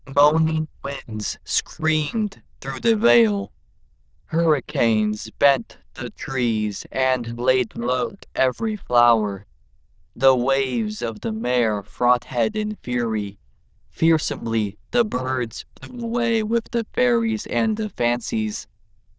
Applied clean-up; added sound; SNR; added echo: neural diffusion model UNIVERSE++.